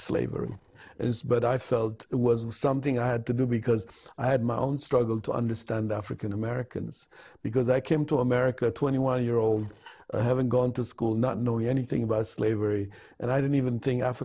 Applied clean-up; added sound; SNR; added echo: neural separator model SepFormer DNS4.